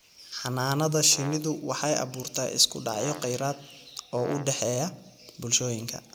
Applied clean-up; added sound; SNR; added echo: none; Brass instrument; 15 dB; none.